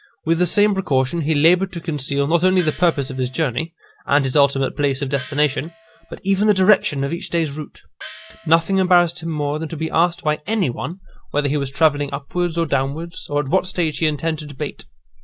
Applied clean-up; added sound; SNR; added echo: none; Gong; 19 dB; none.